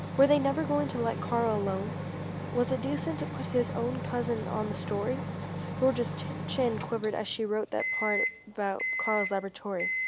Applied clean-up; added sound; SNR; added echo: none; Microwave oven; 4 dB; none.